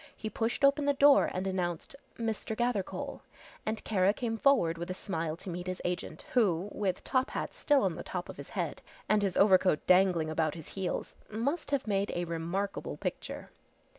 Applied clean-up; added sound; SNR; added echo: none; none; none; none.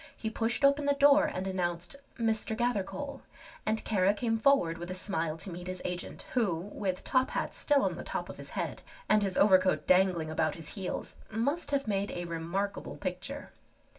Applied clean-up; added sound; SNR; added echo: none; none; none; reverberation time 0.2 s.